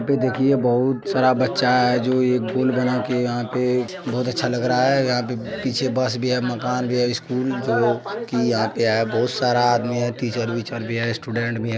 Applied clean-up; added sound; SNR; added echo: none; none; none; none.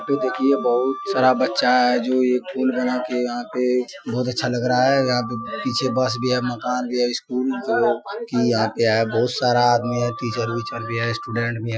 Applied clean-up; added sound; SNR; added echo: classical method Wiener filter.